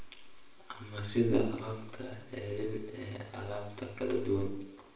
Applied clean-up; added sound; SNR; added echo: none; none; none; reverberation time 0.8 s.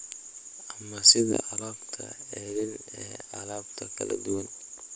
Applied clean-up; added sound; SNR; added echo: none; none; none; none.